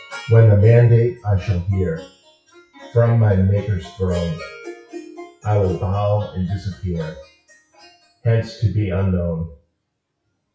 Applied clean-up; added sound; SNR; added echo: classical method WPE with log-MMSE.